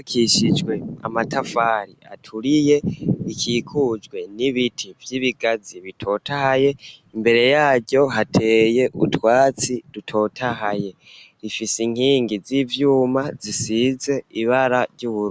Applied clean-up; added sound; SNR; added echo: none; none; none; none.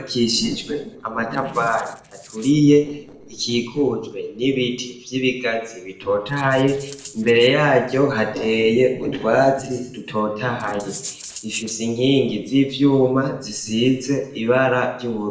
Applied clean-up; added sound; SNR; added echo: neural separator model SepFormer DNS4.